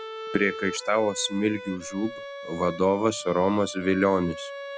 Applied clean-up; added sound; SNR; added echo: none; Bowed string instrument; 12 dB; none.